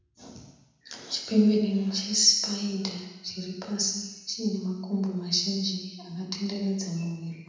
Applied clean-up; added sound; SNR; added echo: none; none; none; reverberation time 1.0 s.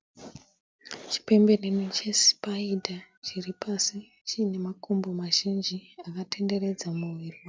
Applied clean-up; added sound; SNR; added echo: none; none; none; none.